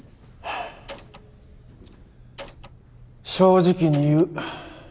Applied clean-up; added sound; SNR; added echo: none; Door; 19 dB; none.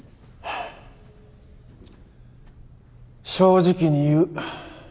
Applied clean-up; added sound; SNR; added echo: none; none; none; none.